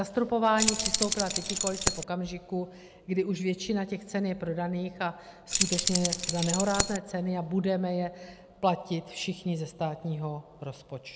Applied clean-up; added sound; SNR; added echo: none; Keys jangling; -1 dB; none.